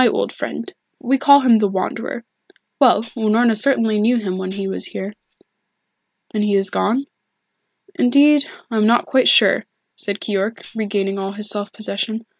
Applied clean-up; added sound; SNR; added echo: none; Tambourine; 10 dB; none.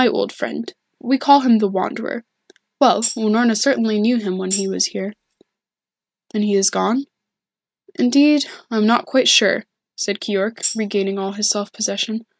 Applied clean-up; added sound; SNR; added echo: neural mask model RNNoise.